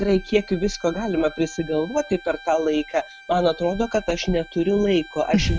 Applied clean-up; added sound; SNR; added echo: none; Bowed string instrument; 20 dB; none.